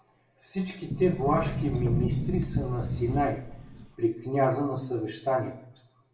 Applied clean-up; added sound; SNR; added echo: none; Sliding door; 1 dB; reverberation time 0.7 s.